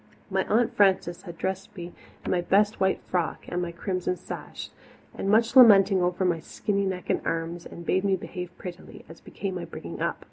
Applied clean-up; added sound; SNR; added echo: none; none; none; none.